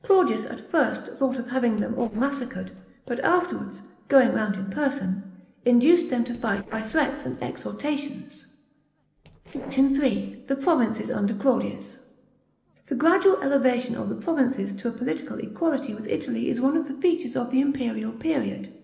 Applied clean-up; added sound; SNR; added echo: neural separator model SepFormer DNS4.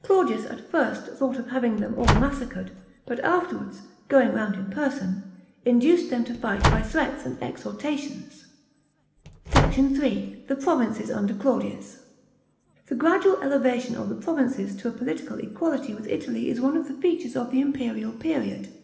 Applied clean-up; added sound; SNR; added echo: none; Slam; 3 dB; reverberation time 1.1 s.